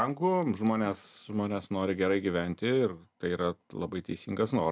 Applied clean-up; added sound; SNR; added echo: none; none; none; none.